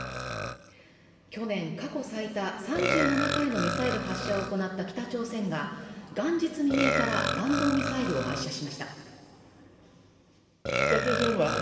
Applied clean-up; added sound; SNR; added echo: none; Burping, eructation; 2 dB; reverberation time 2.2 s.